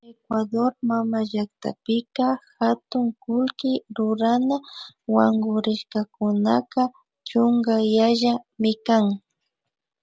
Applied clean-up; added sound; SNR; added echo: none; none; none; none.